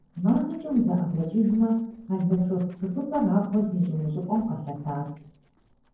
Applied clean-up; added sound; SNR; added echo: neural separator model SepFormer DNS4.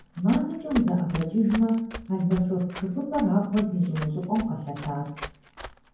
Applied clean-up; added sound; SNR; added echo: none; Run; 15 dB; reverberation time 0.9 s.